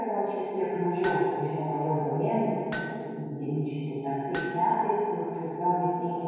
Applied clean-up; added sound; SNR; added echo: none; Hammer; 15 dB; reverberation time 2.2 s.